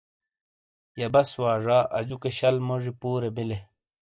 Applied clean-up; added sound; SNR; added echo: neural mask model DeepFilterNet 3.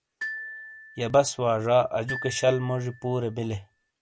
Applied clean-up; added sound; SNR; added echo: none; Glockenspiel; 14 dB; none.